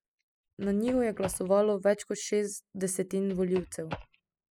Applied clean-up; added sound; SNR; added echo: classical method spectral subtraction.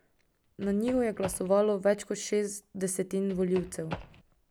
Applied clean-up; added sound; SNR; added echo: none; Run; 14 dB; none.